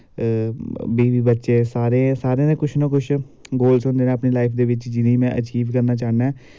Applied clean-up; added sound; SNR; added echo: none; none; none; none.